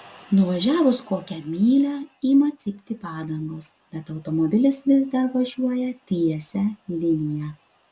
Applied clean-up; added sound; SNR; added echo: none; none; none; none.